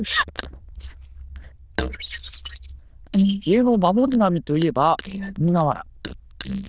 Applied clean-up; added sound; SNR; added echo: neural diffusion model UNIVERSE++.